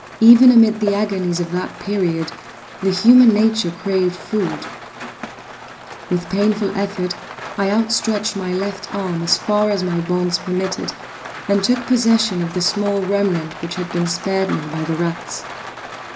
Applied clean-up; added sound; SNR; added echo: none; Rain; 14 dB; none.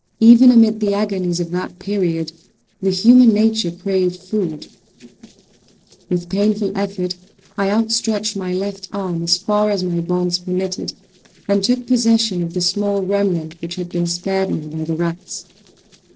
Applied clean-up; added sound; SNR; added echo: neural separator model SepFormer DNS4.